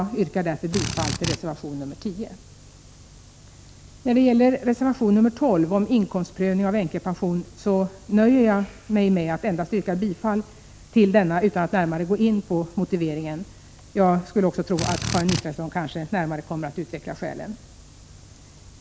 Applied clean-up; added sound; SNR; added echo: none; Drill; 4 dB; none.